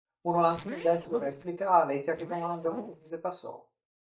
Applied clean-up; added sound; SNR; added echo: neural mask model DeepFilterNet 3.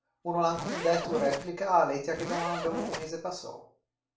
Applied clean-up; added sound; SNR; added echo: none; Zipper (clothing); 5 dB; reverberation time 0.4 s.